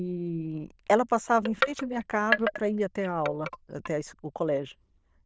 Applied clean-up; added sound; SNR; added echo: neural diffusion model UNIVERSE++.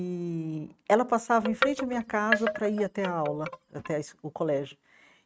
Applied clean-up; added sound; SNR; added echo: neural mask model RNNoise.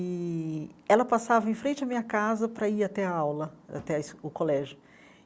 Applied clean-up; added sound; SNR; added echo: none; none; none; none.